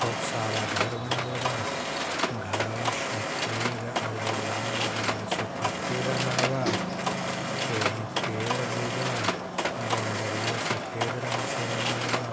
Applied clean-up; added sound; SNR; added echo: none; Mechanisms; -3 dB; none.